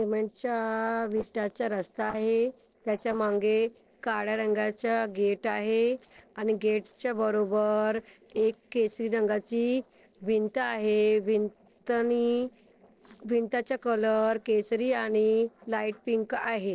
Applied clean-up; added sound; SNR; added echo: neural separator model SepFormer DNS4.